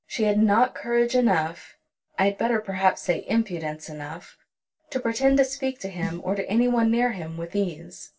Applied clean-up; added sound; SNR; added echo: neural separator model SepFormer DNS4.